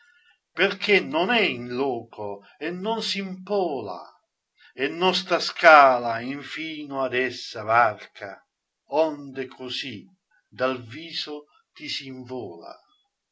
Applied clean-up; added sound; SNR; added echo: none; none; none; none.